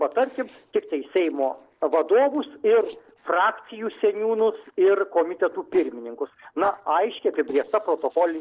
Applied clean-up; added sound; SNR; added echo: neural separator model SepFormer DNS4.